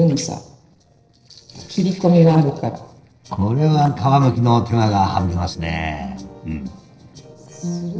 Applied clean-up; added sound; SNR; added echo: neural separator model SepFormer DNS4.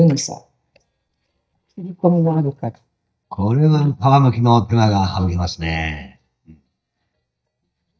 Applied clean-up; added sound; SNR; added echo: neural mask model DeepFilterNet 3.